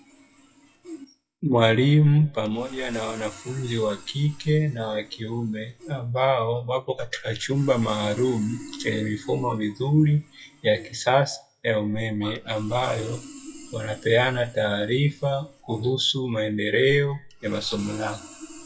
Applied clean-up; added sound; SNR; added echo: classical method WPE with log-MMSE.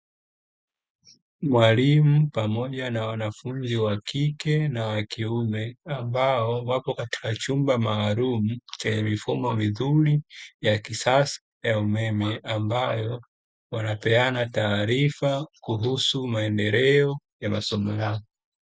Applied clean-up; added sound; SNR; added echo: none; none; none; none.